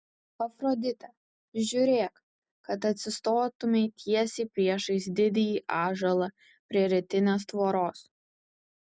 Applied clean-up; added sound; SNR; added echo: none; none; none; none.